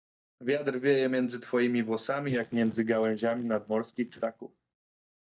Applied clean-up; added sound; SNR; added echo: neural mask model DeepFilterNet 3.